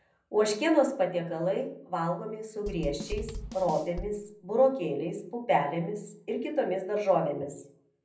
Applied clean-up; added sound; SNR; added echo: none; Drum / Drum kit; 10 dB; reverberation time 0.6 s.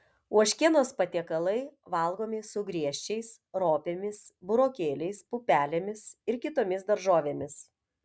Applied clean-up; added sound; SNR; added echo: none; none; none; none.